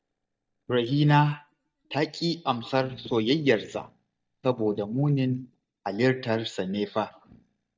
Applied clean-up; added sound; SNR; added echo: neural mask model DeepFilterNet 3.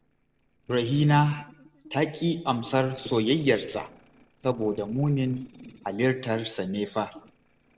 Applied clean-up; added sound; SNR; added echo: neural separator model SepFormer DNS4.